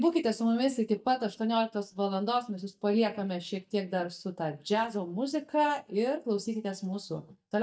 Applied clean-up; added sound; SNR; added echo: neural mask model DeepFilterNet 3.